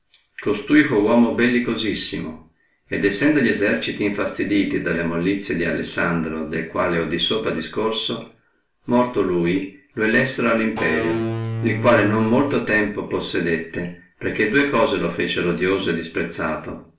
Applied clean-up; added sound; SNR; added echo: none; Electric guitar / Bass guitar; 5 dB; reverberation time 0.4 s.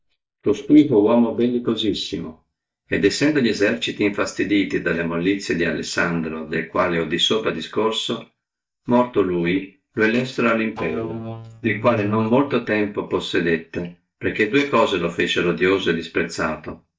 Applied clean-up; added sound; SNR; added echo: neural mask model DeepFilterNet 3.